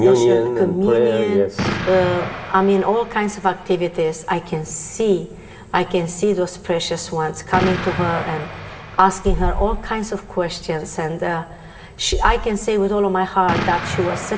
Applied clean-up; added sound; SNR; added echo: none; Explosion; 11 dB; reverberation time 1.6 s.